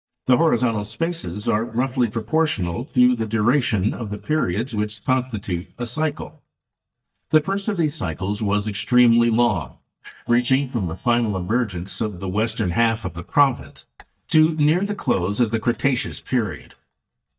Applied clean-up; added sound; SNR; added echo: neural mask model DeepFilterNet 3.